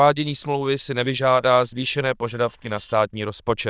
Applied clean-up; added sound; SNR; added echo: neural diffusion model UNIVERSE++.